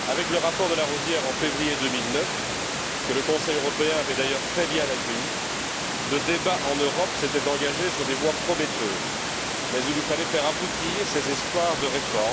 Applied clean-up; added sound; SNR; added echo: none; Water; 1 dB; none.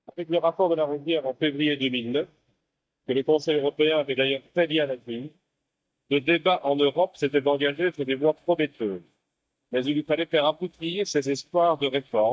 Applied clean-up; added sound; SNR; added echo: neural mask model DeepFilterNet 3.